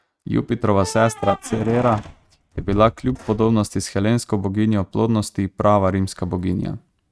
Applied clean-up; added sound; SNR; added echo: neural mask model RNNoise.